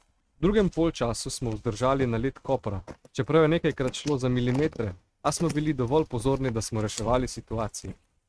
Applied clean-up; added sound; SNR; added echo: neural mask model RNNoise.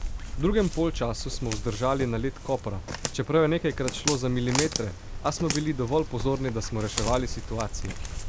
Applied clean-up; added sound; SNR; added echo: none; Walk, footsteps; 4 dB; none.